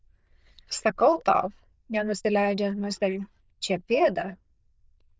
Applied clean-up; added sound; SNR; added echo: neural diffusion model UNIVERSE++.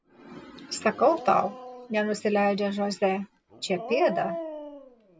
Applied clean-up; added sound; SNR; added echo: none; Dog; 13 dB; none.